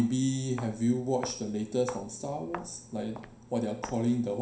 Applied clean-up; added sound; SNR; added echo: none; Walk, footsteps; 15 dB; reverberation time 0.5 s.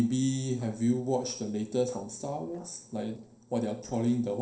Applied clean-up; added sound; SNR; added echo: neural separator model SepFormer DNS4.